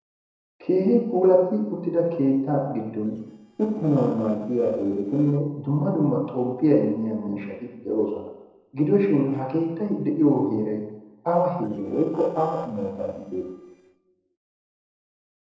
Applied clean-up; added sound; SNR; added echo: neural separator model SepFormer DNS4.